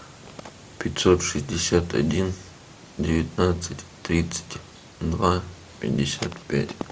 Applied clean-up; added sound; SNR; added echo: none; none; none; none.